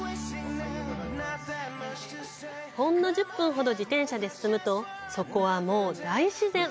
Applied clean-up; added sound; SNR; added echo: none; none; none; none.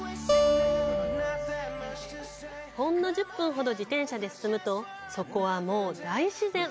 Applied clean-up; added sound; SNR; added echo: none; Acoustic guitar; -1 dB; none.